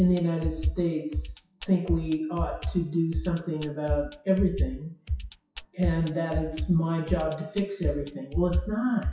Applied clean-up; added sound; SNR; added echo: classical method WPE with log-MMSE.